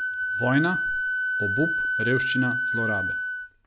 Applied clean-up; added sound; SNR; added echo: none; Wind instrument, woodwind instrument; -2 dB; none.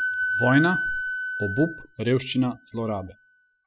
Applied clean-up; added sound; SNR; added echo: classical method spectral subtraction.